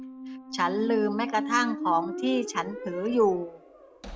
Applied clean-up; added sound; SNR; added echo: none; Squeak; 8 dB; none.